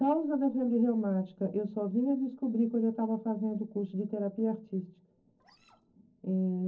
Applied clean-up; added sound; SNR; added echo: neural separator model SepFormer DNS4.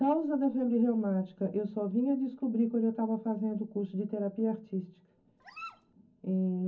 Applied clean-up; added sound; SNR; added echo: none; Dog; 19 dB; reverberation time 0.4 s.